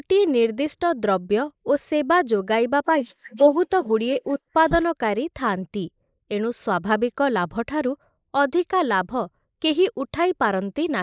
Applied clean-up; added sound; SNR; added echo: neural mask model Resemble Enhance denoiser.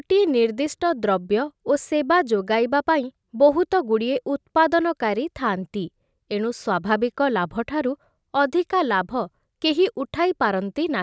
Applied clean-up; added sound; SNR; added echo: none; none; none; none.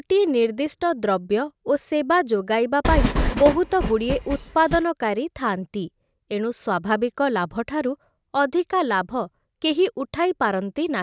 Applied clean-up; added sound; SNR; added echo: none; Train; 1 dB; none.